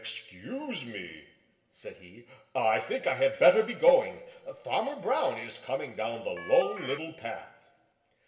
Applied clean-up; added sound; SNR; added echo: none; Telephone; 12 dB; reverberation time 1.6 s.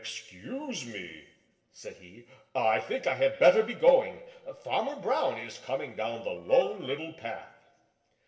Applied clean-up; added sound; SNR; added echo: neural separator model SepFormer DNS4.